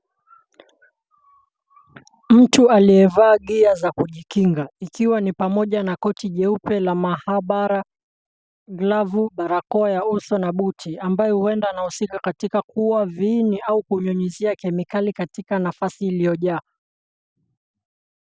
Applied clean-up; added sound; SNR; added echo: none; none; none; none.